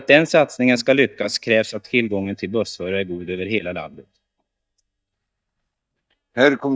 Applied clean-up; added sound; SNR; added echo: neural mask model DeepFilterNet 3.